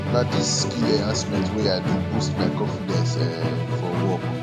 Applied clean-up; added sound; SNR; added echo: none; Musical instrument; -3 dB; none.